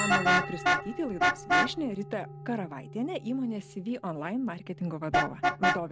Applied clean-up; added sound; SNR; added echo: none; Vehicle horn, car horn, honking + Bell; -4 dB; none.